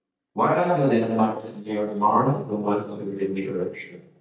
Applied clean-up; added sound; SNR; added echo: neural mask model DeepFilterNet 3.